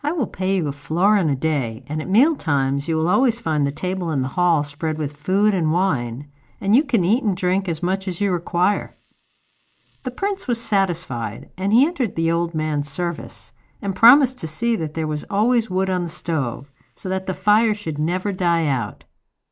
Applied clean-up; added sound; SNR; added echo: neural mask model Resemble Enhance denoiser.